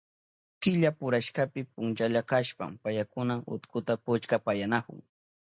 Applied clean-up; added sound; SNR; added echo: none; none; none; none.